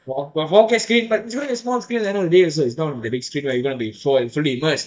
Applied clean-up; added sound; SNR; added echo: neural mask model DeepFilterNet 3.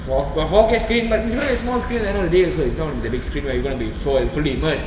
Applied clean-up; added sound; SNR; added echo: none; Whoosh, swoosh, swish; 17 dB; reverberation time 1.0 s.